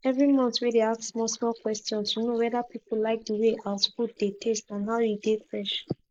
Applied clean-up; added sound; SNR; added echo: neural mask model Resemble Enhance denoiser.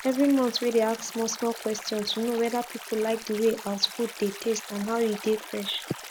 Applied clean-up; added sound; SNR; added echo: none; Stream; 13 dB; none.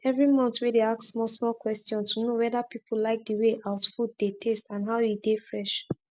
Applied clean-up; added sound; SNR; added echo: none; none; none; none.